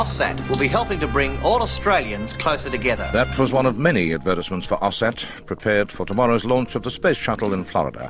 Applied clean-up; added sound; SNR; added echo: none; Drip / Sink (filling or washing) / Water tap, faucet; 14 dB; none.